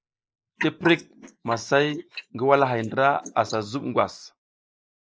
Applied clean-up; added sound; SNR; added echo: neural mask model Resemble Enhance denoiser.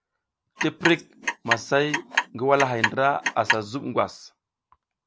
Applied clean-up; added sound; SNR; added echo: none; Clock; 2 dB; none.